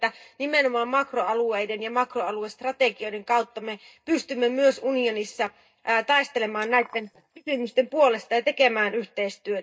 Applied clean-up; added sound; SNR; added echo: neural mask model DeepFilterNet 3.